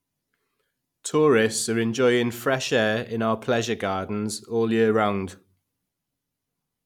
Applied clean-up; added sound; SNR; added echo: none; none; none; none.